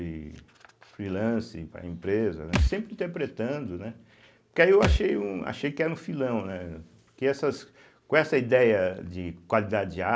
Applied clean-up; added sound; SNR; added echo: none; Thump, thud; 2 dB; none.